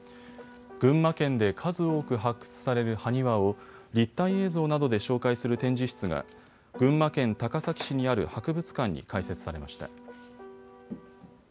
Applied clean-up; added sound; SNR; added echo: none; Piano; 19 dB; none.